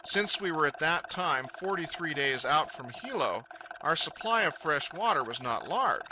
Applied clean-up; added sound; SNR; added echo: none; Rattle; 15 dB; none.